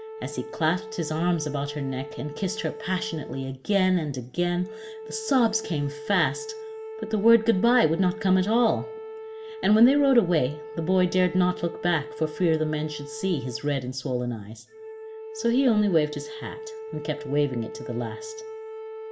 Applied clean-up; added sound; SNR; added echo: none; Wind instrument, woodwind instrument; 12 dB; reverberation time 0.4 s.